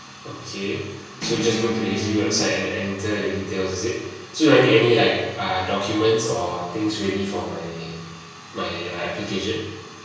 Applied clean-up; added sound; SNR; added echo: none; Guitar; 8 dB; reverberation time 1.0 s.